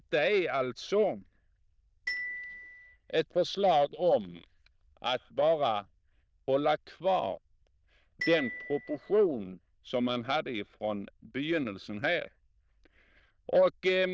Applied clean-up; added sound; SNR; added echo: neural diffusion model UNIVERSE++.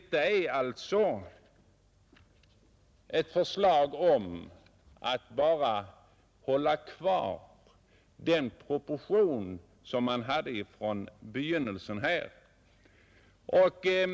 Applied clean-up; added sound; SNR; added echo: none; none; none; none.